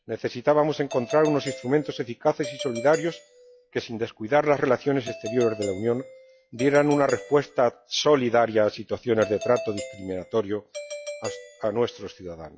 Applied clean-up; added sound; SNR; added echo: classical method log-MMSE.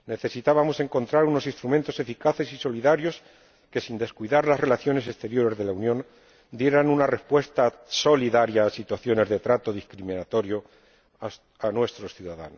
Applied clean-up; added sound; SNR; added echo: none; none; none; none.